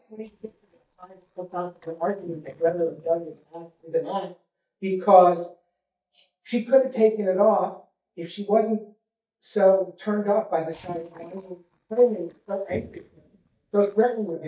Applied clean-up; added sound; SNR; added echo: neural mask model DeepFilterNet 3.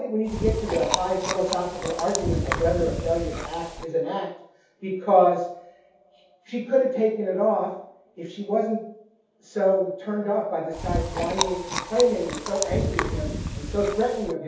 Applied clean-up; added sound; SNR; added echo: none; Chewing, mastication; 4 dB; reverberation time 0.7 s.